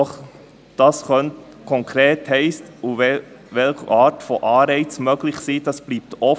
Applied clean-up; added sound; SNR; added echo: none; none; none; none.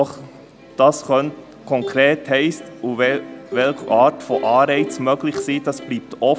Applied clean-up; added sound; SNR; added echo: none; Plucked string instrument; 14 dB; none.